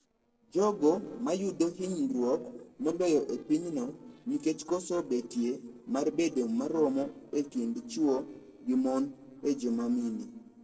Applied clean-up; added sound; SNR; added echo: neural separator model SepFormer DNS4.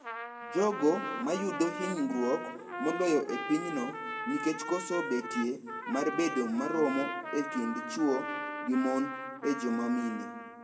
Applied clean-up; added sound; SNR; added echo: none; Trumpet; 7 dB; reverberation time 1.2 s.